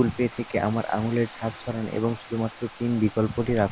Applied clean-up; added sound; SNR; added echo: none; Bathtub (filling or washing); 17 dB; none.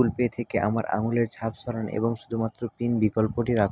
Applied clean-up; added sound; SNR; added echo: none; none; none; none.